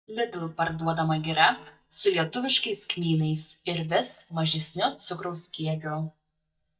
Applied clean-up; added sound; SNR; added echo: neural mask model DeepFilterNet 3.